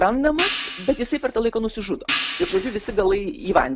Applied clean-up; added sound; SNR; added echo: none; Hi-hat; 4 dB; none.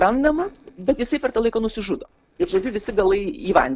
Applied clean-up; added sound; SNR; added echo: neural separator model SepFormer DNS4.